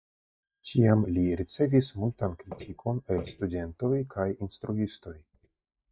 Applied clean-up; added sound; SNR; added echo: neural mask model DeepFilterNet 3.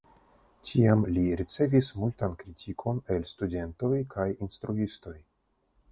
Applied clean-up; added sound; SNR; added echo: none; none; none; none.